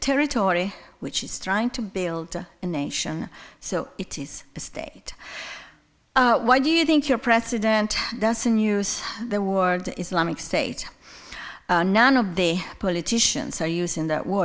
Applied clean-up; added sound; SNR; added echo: none; none; none; none.